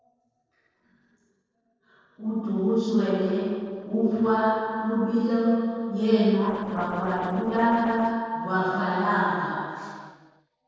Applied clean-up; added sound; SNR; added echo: neural separator model SepFormer DNS4.